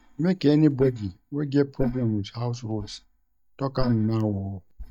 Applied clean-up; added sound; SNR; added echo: neural mask model DeepFilterNet 3.